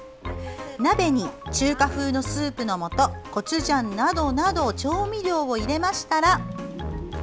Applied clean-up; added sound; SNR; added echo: none; none; none; none.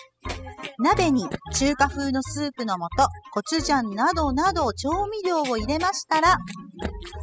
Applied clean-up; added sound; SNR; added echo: classical method spectral subtraction.